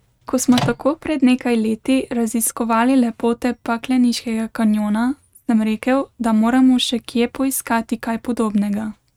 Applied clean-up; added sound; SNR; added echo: neural mask model RNNoise.